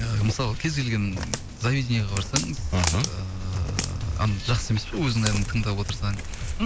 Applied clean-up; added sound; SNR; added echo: none; Walk, footsteps; 7 dB; none.